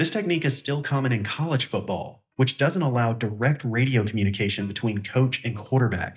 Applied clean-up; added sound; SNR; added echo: neural mask model DeepFilterNet 3.